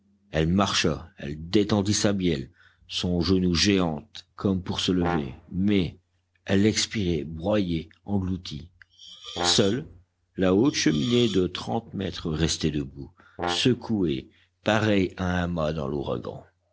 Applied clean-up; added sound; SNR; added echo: none; Hiss + Brass instrument; 11 dB; none.